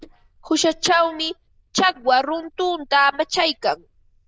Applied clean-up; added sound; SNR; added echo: neural diffusion model UNIVERSE++.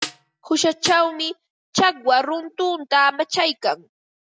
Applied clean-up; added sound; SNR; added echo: none; Snare drum; 12 dB; none.